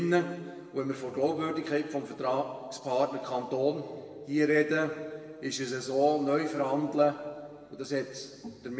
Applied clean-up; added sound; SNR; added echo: none; none; none; reverberation time 1.5 s.